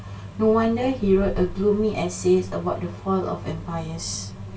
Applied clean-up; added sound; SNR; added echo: none; Car passing by; 14 dB; reverberation time 0.2 s.